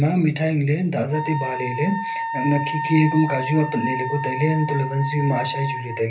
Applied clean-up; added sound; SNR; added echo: none; Wind instrument, woodwind instrument; 7 dB; reverberation time 0.3 s.